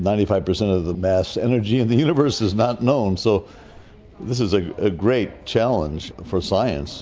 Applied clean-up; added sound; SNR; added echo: none; none; none; none.